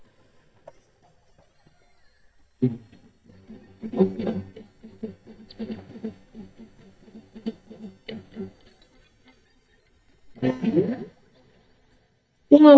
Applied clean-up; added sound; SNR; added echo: neural mask model DeepFilterNet 3.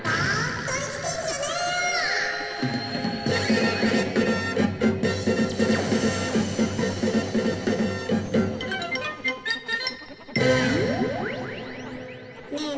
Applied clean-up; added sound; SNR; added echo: none; Zipper (clothing); 18 dB; reverberation time 0.3 s.